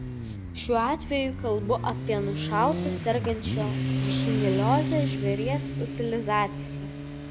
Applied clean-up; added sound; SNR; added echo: none; Motorcycle; 1 dB; none.